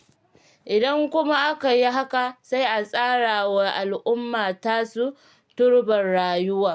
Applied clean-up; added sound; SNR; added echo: none; none; none; none.